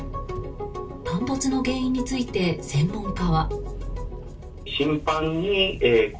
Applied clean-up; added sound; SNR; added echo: none; Engine; 9 dB; reverberation time 0.2 s.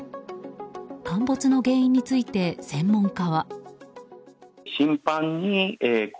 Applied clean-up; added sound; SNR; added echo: none; none; none; none.